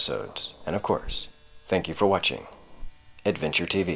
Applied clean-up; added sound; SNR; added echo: none; Growling; 14 dB; none.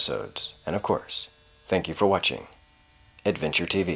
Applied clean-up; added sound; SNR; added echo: none; none; none; none.